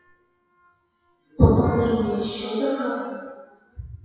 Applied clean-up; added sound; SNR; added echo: classical method WPE with log-MMSE.